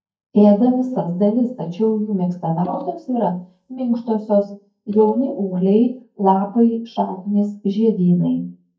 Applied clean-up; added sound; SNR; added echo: neural mask model DeepFilterNet 3.